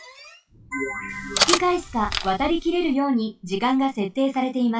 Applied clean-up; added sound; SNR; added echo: classical method log-MMSE.